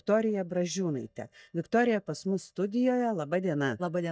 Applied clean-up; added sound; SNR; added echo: neural mask model DeepFilterNet 3.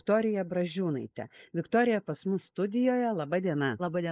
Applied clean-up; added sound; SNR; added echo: neural mask model Resemble Enhance denoiser.